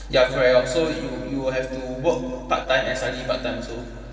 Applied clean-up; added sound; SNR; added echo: none; none; none; reverberation time 2.5 s.